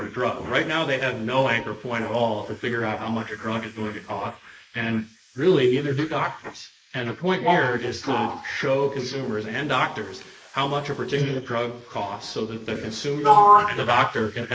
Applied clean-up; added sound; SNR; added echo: neural mask model Resemble Enhance denoiser.